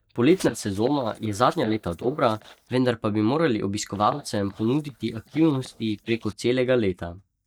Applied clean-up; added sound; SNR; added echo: neural mask model DeepFilterNet 3.